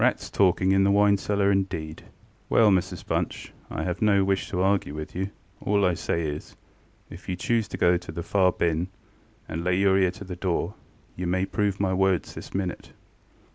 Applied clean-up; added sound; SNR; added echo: none; none; none; none.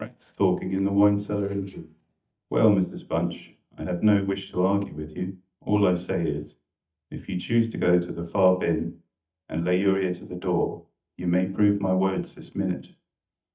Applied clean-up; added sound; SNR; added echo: neural mask model DeepFilterNet 3.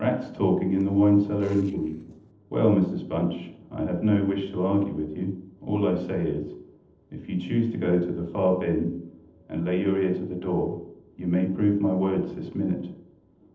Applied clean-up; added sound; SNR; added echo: neural separator model SepFormer DNS4.